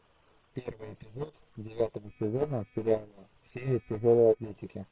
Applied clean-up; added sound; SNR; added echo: neural separator model SepFormer WHAM!.